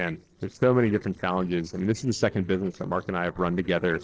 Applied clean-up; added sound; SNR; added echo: neural separator model SepFormer DNS4.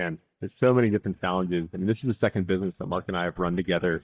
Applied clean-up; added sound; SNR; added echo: neural mask model DeepFilterNet 3.